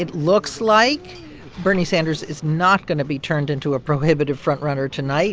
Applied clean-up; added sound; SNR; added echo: none; none; none; none.